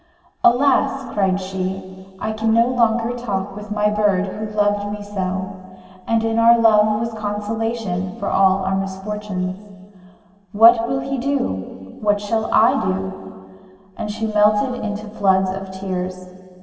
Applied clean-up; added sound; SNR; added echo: none; none; none; reverberation time 2.3 s.